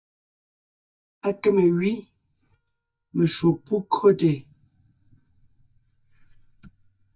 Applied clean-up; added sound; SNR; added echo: neural mask model DeepFilterNet 3.